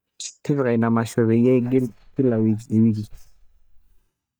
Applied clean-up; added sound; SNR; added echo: neural mask model DeepFilterNet 3.